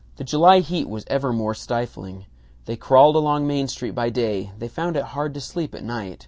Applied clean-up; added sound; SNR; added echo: none; none; none; none.